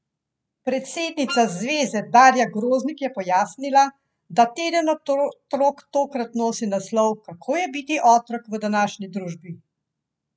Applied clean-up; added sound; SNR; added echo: none; Wind instrument, woodwind instrument; 12 dB; none.